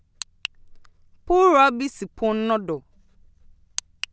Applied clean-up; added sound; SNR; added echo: none; none; none; none.